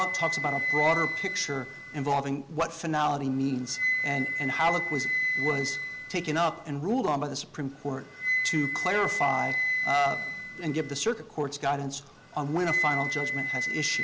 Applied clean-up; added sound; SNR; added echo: none; Wind instrument, woodwind instrument; 2 dB; none.